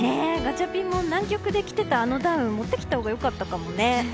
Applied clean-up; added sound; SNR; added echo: none; none; none; none.